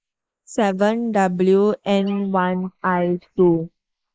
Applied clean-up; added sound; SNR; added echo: neural mask model Resemble Enhance denoiser.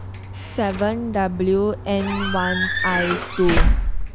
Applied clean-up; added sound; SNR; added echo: none; Squeak / Slam / Alarm / Wood; -1 dB; none.